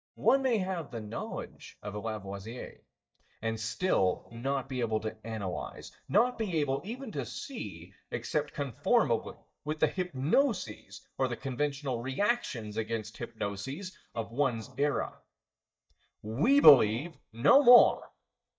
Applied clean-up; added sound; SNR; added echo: neural mask model DeepFilterNet 3.